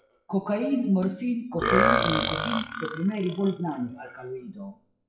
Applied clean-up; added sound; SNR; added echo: classical method WPE with log-MMSE.